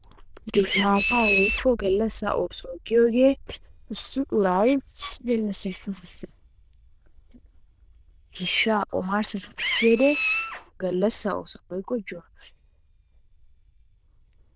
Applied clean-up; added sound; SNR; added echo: neural diffusion model UNIVERSE++.